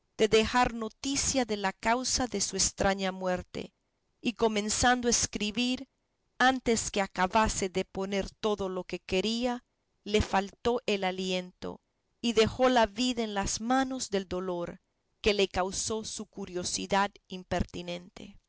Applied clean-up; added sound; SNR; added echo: none; none; none; none.